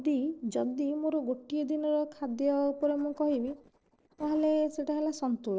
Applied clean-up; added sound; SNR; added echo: neural separator model SepFormer DNS4.